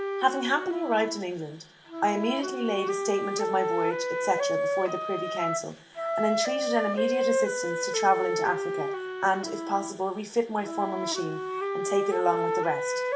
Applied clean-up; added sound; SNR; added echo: none; Wind instrument, woodwind instrument; 1 dB; reverberation time 0.9 s.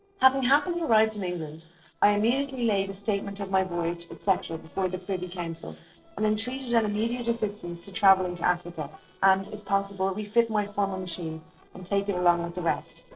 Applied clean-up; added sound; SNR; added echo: neural separator model SepFormer DNS4.